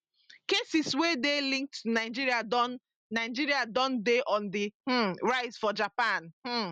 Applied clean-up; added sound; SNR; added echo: none; none; none; none.